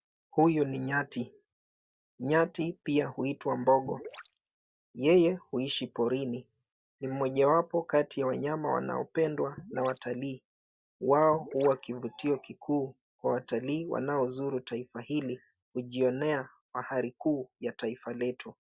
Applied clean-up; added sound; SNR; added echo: none; Gurgling / Liquid; 17 dB; none.